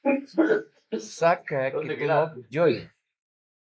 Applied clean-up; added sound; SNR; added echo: neural mask model Resemble Enhance denoiser.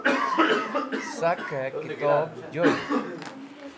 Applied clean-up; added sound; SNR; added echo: none; Cough; -3 dB; none.